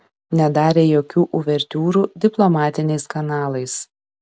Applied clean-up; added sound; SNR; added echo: none; none; none; none.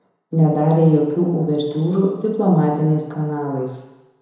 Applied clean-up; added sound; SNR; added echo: none; none; none; reverberation time 1.0 s.